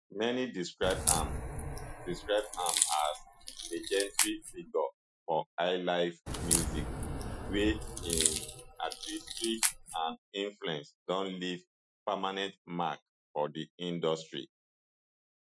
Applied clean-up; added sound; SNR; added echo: classical method Wiener filter.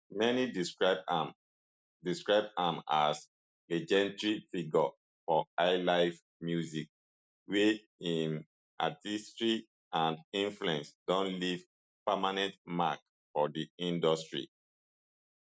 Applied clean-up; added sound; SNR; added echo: none; none; none; none.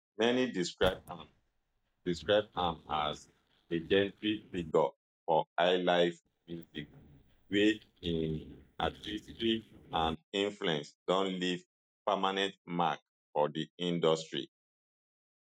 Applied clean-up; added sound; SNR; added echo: neural mask model DeepFilterNet 3.